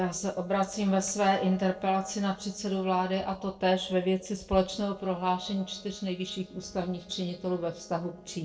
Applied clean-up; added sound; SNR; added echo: neural separator model SepFormer DNS4.